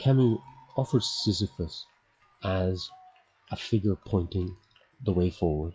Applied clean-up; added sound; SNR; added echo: classical method WPE with log-MMSE.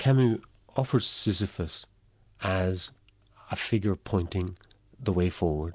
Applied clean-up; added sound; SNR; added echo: none; none; none; none.